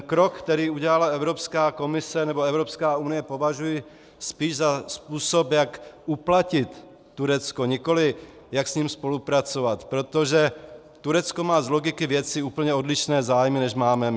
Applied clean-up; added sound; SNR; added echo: none; none; none; none.